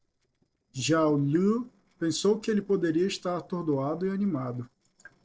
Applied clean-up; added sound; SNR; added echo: neural separator model SepFormer DNS4.